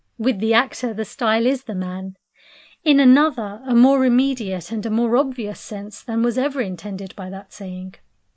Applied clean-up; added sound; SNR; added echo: neural mask model Resemble Enhance denoiser.